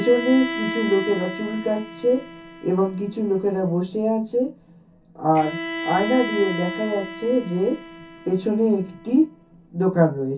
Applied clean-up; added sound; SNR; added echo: none; Bowed string instrument; 11 dB; reverberation time 0.3 s.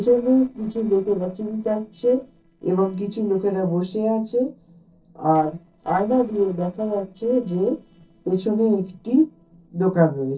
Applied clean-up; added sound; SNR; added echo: neural separator model SepFormer DNS4.